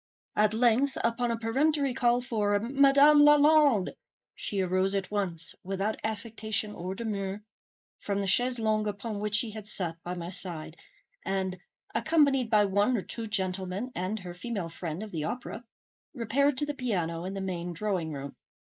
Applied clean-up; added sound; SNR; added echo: neural mask model Resemble Enhance denoiser.